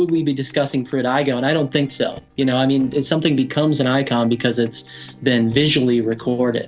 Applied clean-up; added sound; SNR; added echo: neural separator model SepFormer DNS4.